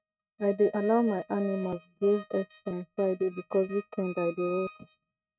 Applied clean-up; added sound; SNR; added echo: neural mask model RNNoise.